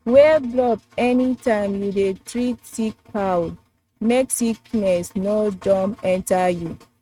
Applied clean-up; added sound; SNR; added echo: neural mask model RNNoise.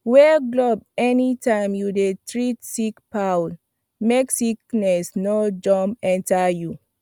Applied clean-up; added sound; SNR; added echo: none; none; none; none.